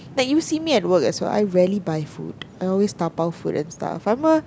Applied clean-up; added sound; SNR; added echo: none; none; none; none.